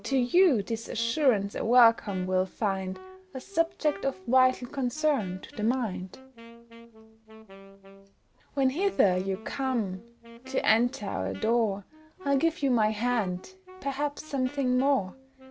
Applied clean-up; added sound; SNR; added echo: none; Wind instrument, woodwind instrument; 20 dB; none.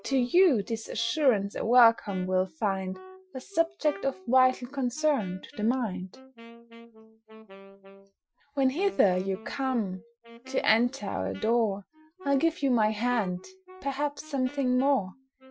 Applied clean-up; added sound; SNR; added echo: classical method Wiener filter.